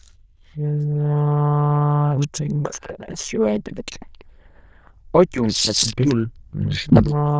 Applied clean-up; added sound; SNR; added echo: neural diffusion model UNIVERSE++.